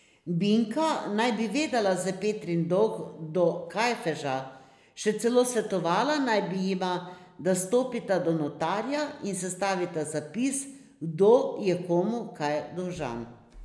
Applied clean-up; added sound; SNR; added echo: none; none; none; none.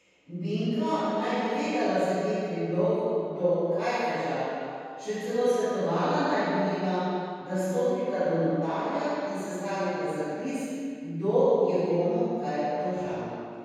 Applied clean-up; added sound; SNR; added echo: none; none; none; reverberation time 2.2 s.